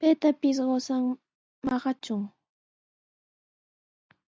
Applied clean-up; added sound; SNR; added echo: none; none; none; none.